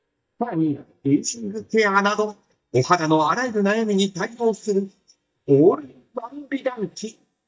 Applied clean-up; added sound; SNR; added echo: neural mask model DeepFilterNet 3.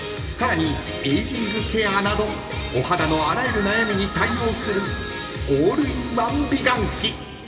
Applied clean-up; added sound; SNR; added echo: none; Piano; 18 dB; reverberation time 2.4 s.